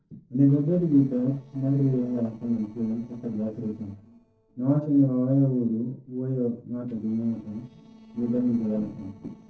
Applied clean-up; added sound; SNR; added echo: neural separator model SepFormer DNS4.